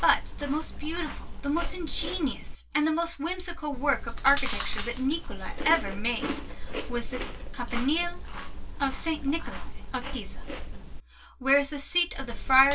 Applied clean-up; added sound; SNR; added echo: none; Chewing, mastication; 4 dB; reverberation time 0.2 s.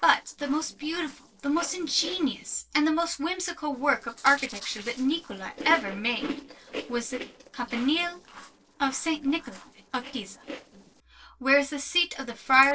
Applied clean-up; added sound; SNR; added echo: neural separator model SepFormer DNS4.